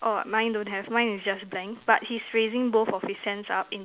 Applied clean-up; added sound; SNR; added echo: none; none; none; none.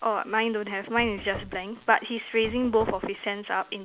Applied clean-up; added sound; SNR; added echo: none; Knock / Wood; 15 dB; none.